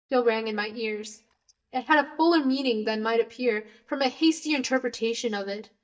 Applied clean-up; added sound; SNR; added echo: neural mask model DeepFilterNet 3.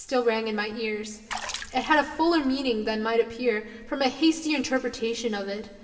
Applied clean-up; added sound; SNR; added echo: none; Water / Splash, splatter; 13 dB; reverberation time 2.0 s.